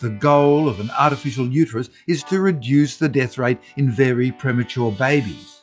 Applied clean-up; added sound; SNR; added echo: classical method log-MMSE.